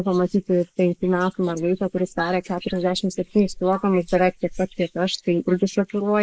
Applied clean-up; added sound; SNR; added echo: neural mask model Resemble Enhance denoiser.